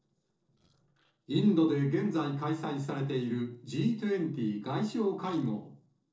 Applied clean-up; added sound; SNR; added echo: neural separator model SepFormer DNS4.